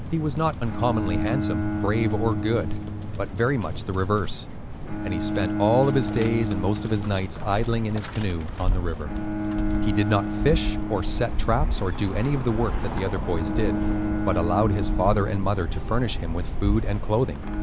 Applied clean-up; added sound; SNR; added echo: none; Bird + Bowed string instrument; 1 dB; none.